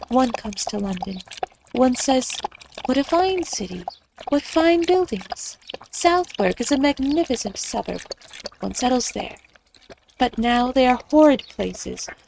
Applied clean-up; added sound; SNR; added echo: neural mask model RNNoise.